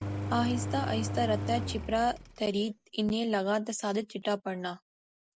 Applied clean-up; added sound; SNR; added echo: none; Engine; 4 dB; none.